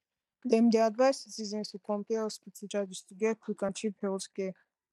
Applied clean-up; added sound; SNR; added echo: neural mask model DeepFilterNet 3.